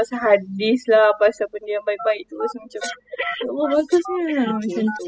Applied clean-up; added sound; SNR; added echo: classical method spectral subtraction.